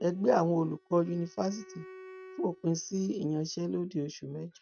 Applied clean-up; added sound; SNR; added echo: neural mask model RNNoise.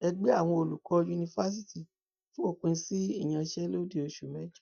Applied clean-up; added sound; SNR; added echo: neural mask model DeepFilterNet 3.